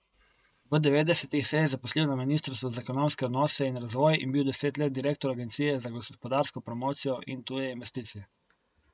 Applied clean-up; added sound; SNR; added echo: none; none; none; none.